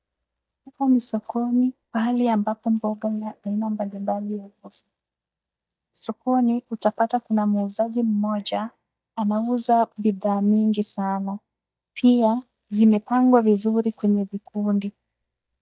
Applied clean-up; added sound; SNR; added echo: neural mask model DeepFilterNet 3.